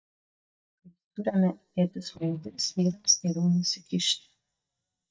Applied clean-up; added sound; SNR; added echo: neural mask model DeepFilterNet 3.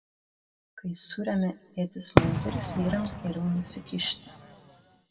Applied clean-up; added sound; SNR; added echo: none; Fireworks; -2 dB; reverberation time 1.9 s.